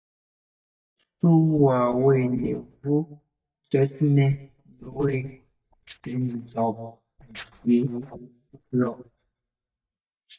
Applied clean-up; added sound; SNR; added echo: neural mask model DeepFilterNet 3.